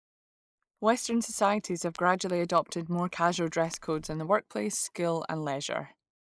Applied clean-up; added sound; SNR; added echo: neural mask model Resemble Enhance denoiser.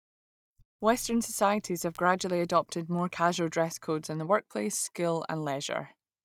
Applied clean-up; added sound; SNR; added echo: neural mask model DeepFilterNet 3.